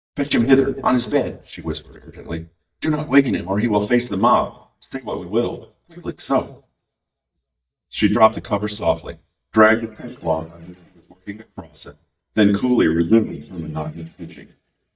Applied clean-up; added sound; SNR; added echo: neural mask model DeepFilterNet 3.